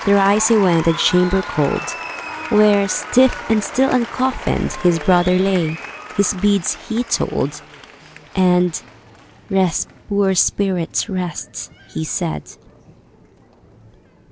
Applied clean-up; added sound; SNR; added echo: none; Subway, metro, underground / Doorbell + Applause; 14 dB; none.